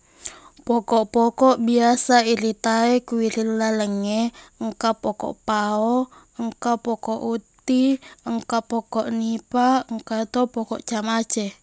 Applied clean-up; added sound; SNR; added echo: none; none; none; none.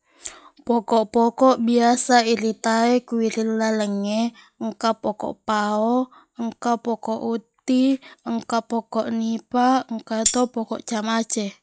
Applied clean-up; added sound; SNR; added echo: classical method log-MMSE.